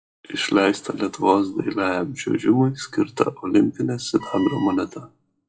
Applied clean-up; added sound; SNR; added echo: classical method WPE with log-MMSE.